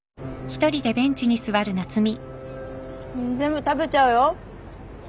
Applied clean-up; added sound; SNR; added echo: none; none; none; none.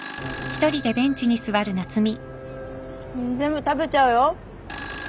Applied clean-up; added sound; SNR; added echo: none; Telephone; 16 dB; none.